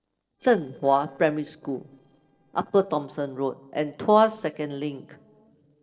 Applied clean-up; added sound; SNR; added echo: neural separator model SepFormer DNS4.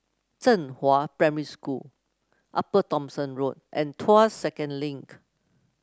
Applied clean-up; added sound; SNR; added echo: none; none; none; none.